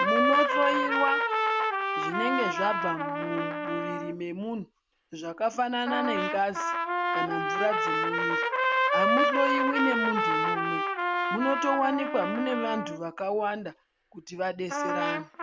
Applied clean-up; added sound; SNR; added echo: none; Trumpet; -3 dB; none.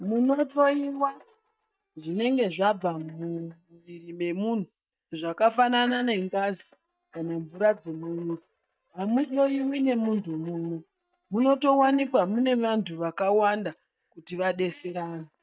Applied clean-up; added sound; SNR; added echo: neural mask model DeepFilterNet 3.